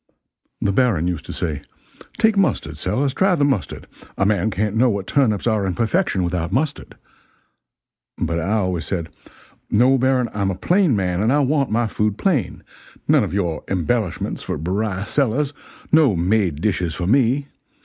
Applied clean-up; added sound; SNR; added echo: none; none; none; none.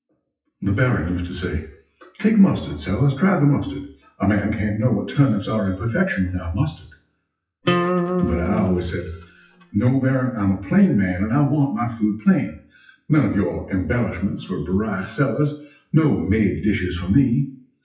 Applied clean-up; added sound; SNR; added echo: classical method WPE with log-MMSE.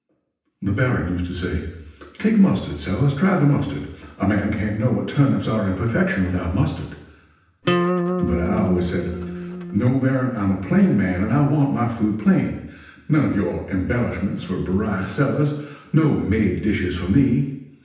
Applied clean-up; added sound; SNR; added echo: none; Acoustic guitar; 3 dB; reverberation time 0.9 s.